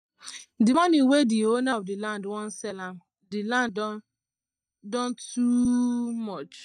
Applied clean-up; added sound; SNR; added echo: neural mask model DeepFilterNet 3.